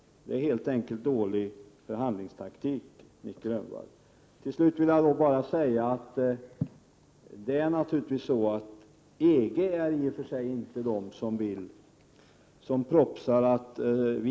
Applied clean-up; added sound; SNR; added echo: none; none; none; none.